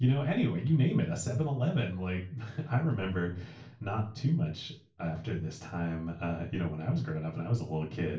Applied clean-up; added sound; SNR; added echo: none; none; none; reverberation time 0.4 s.